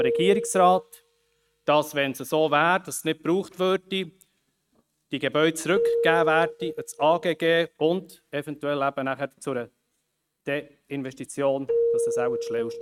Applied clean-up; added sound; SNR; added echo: neural mask model RNNoise.